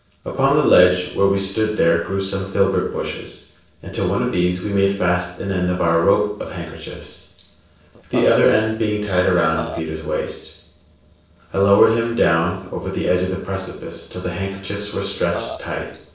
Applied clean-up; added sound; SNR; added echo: neural separator model SepFormer DNS4.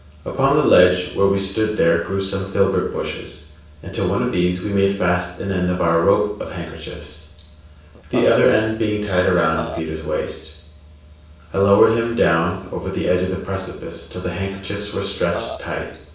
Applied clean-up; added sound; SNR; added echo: none; Burping, eructation; 10 dB; reverberation time 0.7 s.